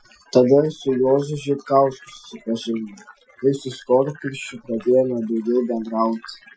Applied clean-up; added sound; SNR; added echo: classical method Wiener filter.